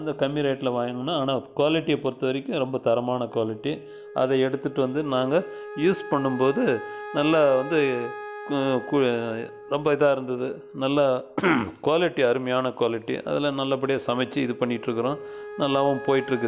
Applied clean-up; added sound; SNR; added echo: none; Wind instrument, woodwind instrument; 15 dB; none.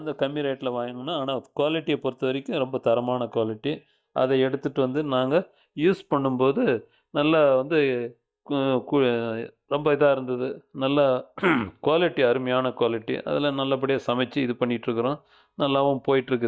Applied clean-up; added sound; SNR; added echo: neural mask model DeepFilterNet 3.